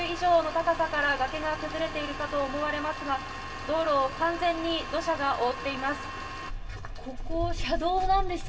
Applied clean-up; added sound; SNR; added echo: none; none; none; reverberation time 1.1 s.